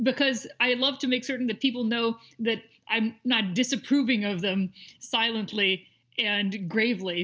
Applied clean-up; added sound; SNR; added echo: none; none; none; none.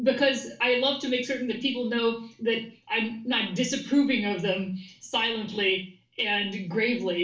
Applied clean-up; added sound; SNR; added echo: none; none; none; reverberation time 0.3 s.